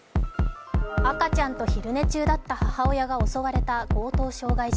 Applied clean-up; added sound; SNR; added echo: none; Bass drum; -2 dB; none.